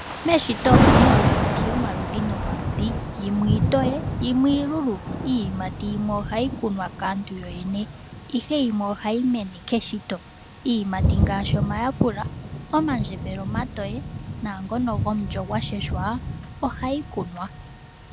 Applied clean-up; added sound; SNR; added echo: none; Thunder / Rain; 0 dB; none.